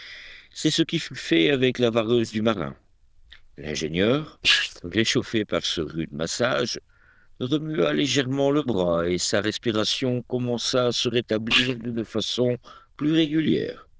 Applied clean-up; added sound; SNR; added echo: neural diffusion model UNIVERSE++.